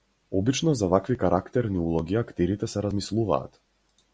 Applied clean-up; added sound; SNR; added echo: none; none; none; none.